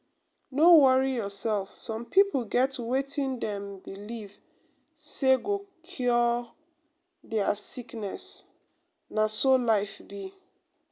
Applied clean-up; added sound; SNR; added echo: none; none; none; none.